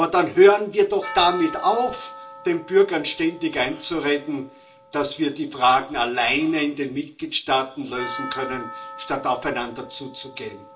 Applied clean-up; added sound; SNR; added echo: none; Percussion; 16 dB; reverberation time 0.2 s.